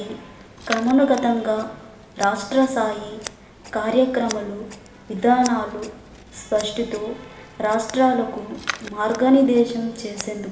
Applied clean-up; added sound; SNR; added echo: none; Scissors; 16 dB; reverberation time 1.1 s.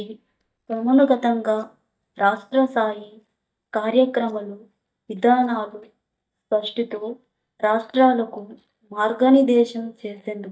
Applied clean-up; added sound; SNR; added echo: neural mask model DeepFilterNet 3.